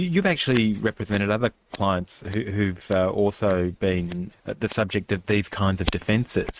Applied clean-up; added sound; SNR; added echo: neural mask model RNNoise.